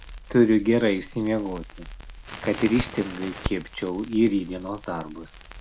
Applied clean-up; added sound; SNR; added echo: none; Crackle; 13 dB; none.